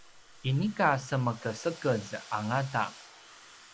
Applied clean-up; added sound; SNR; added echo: none; Domestic sounds, home sounds; 19 dB; none.